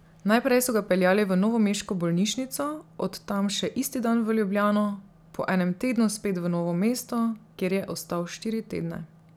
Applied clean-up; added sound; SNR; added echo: none; none; none; none.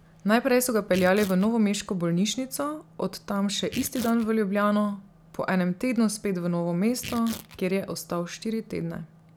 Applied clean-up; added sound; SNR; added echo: none; Tearing; 19 dB; none.